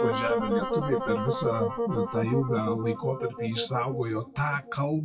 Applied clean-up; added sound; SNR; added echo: classical method WPE with log-MMSE.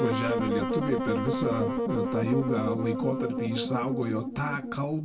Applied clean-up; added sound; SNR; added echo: none; Wind instrument, woodwind instrument; -1 dB; reverberation time 0.2 s.